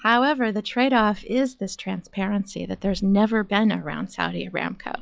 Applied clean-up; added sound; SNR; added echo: classical method log-MMSE.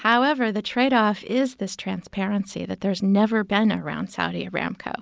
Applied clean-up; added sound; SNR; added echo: none; none; none; none.